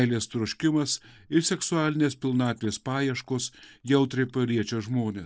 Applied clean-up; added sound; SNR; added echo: neural mask model Resemble Enhance denoiser.